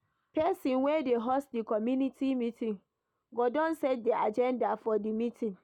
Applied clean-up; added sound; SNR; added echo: none; none; none; none.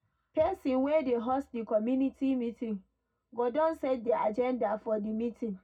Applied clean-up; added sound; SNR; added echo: none; none; none; reverberation time 0.4 s.